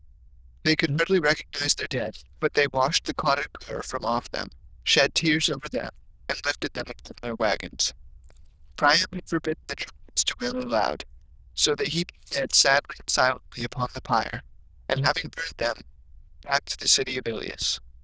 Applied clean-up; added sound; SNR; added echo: neural diffusion model UNIVERSE++.